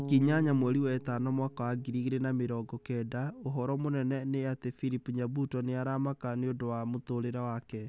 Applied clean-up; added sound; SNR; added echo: none; Bass guitar; 17 dB; none.